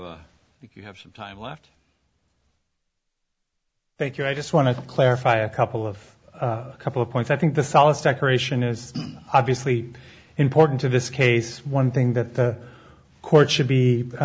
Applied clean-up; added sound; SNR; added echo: none; none; none; none.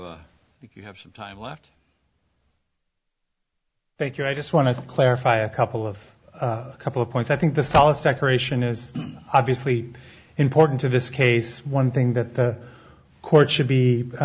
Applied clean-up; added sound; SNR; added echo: none; Car; 11 dB; none.